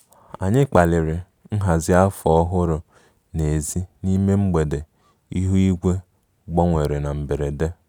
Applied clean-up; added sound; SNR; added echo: none; none; none; none.